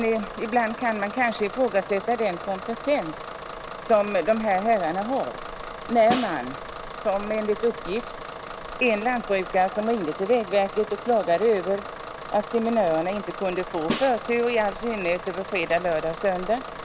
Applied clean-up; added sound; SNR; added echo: none; Snare drum + Bus / Engine; 10 dB; none.